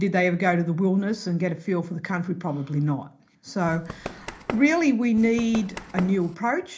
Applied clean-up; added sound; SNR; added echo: none; Run; 13 dB; reverberation time 0.4 s.